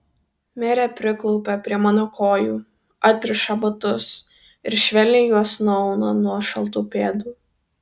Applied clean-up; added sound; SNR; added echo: none; none; none; none.